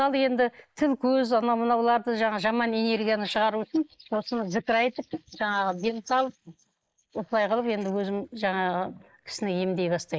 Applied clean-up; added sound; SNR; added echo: neural mask model Resemble Enhance denoiser.